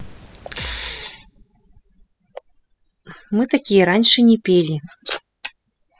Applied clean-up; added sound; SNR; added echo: classical method spectral subtraction.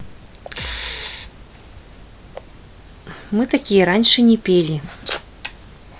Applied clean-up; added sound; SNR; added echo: none; Bass drum; 20 dB; none.